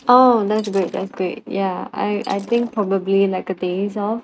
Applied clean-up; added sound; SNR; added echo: neural mask model RNNoise.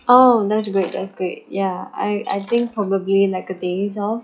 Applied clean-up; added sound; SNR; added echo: classical method log-MMSE.